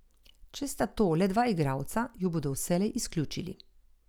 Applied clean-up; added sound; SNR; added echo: none; none; none; none.